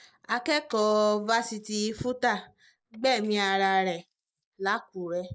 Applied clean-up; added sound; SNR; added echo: neural mask model Resemble Enhance denoiser.